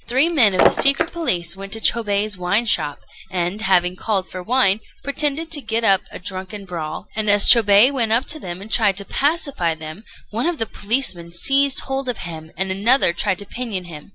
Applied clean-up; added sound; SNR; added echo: none; Shatter; 1 dB; none.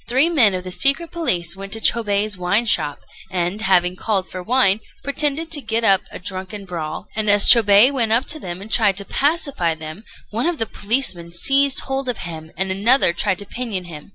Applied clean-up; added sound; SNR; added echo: none; none; none; none.